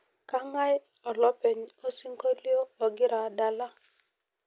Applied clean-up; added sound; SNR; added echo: none; none; none; none.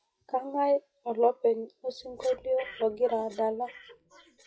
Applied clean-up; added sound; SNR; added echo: classical method WPE with log-MMSE.